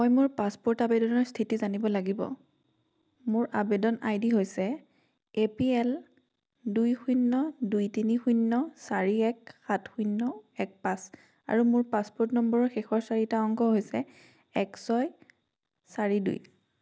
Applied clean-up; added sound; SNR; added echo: none; none; none; none.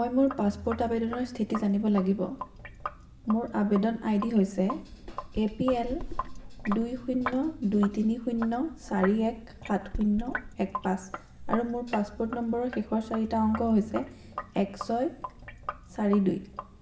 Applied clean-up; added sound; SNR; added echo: none; Sink (filling or washing); 11 dB; reverberation time 1.6 s.